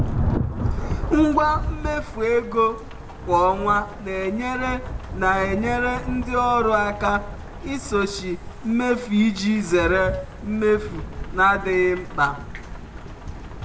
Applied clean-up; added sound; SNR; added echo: none; Rain / Thunderstorm; 8 dB; reverberation time 1.0 s.